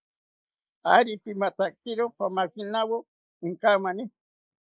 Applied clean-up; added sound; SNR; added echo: neural mask model Resemble Enhance denoiser.